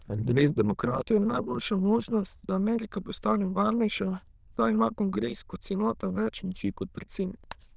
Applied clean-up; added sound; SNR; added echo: neural diffusion model UNIVERSE++.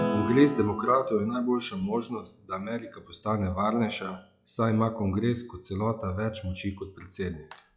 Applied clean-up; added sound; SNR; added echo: classical method log-MMSE.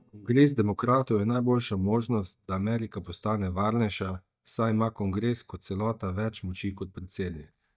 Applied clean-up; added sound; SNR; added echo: neural mask model DeepFilterNet 3.